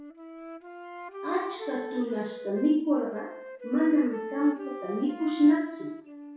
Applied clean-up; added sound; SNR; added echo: none; Wind instrument, woodwind instrument; 12 dB; reverberation time 0.6 s.